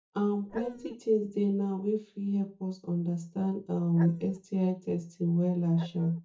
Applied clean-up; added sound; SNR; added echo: neural mask model DeepFilterNet 3.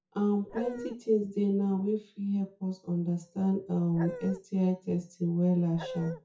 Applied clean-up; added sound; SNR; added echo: classical method WPE with log-MMSE.